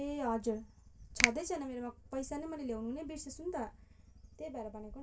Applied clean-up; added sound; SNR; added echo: none; Finger snapping; -1 dB; reverberation time 0.2 s.